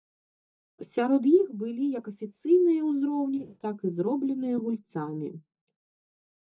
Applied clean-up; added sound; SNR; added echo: neural mask model DeepFilterNet 3.